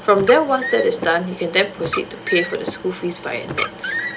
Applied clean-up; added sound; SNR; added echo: none; Car; 9 dB; none.